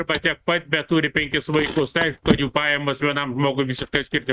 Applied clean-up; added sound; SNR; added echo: neural mask model RNNoise.